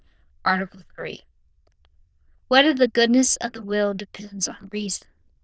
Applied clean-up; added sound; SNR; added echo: neural diffusion model UNIVERSE++.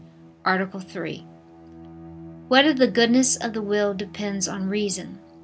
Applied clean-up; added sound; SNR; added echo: none; Bowed string instrument; 19 dB; none.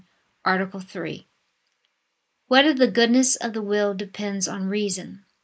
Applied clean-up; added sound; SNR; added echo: neural mask model Resemble Enhance denoiser.